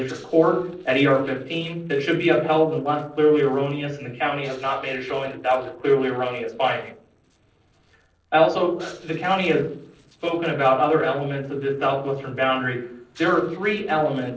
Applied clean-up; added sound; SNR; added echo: neural separator model SepFormer DNS4.